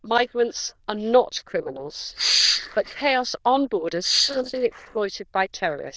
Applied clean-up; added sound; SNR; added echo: neural diffusion model UNIVERSE++.